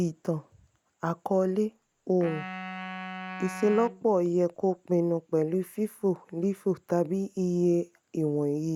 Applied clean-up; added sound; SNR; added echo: none; Wind instrument, woodwind instrument; 12 dB; none.